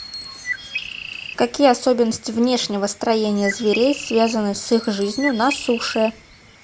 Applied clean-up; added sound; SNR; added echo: none; Bicycle + Bird; 12 dB; none.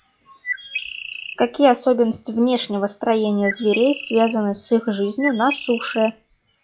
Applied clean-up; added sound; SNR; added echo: classical method log-MMSE.